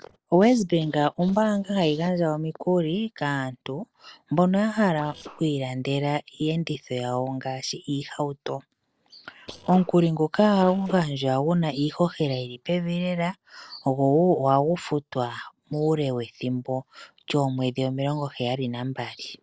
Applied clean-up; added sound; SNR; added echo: neural separator model SepFormer DNS4.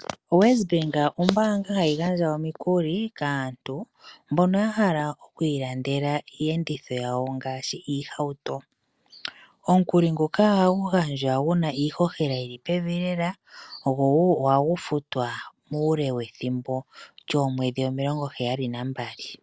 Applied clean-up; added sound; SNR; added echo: none; none; none; none.